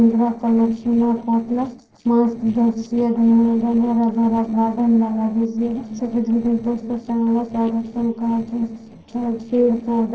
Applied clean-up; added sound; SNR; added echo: neural separator model SepFormer DNS4.